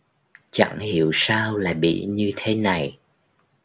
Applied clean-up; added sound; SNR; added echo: none; none; none; none.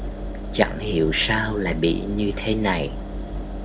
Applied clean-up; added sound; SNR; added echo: none; Engine; 6 dB; none.